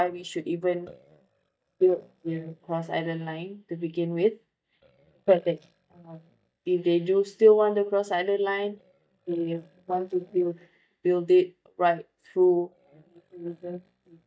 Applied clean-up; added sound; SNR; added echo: neural mask model DeepFilterNet 3.